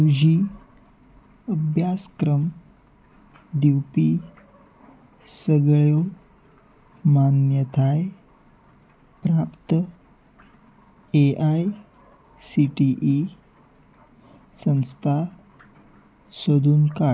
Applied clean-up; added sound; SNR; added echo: none; none; none; none.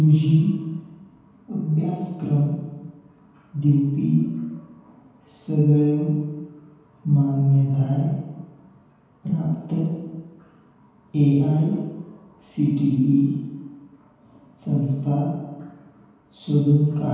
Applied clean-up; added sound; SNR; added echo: none; none; none; reverberation time 1.2 s.